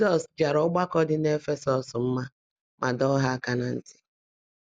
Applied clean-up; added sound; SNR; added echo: none; none; none; none.